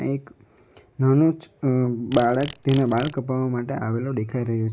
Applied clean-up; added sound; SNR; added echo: none; Insect; 16 dB; none.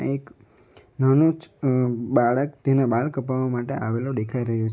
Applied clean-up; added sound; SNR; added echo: none; none; none; none.